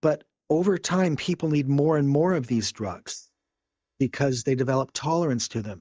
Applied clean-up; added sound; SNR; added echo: neural mask model DeepFilterNet 3.